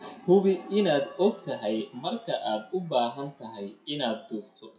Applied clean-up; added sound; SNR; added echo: classical method WPE with log-MMSE.